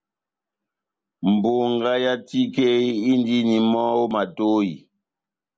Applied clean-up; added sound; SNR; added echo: none; none; none; none.